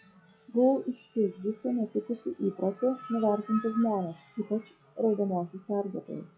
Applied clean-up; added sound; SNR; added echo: classical method log-MMSE.